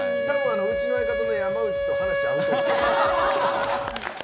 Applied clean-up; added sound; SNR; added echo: none; Wind instrument, woodwind instrument; -2 dB; none.